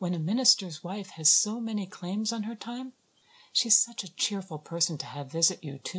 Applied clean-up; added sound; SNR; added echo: none; none; none; none.